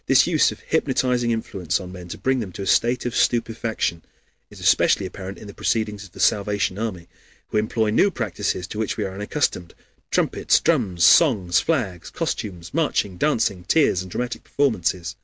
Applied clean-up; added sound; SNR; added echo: none; none; none; none.